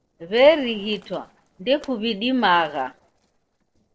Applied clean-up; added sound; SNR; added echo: neural separator model SepFormer DNS4.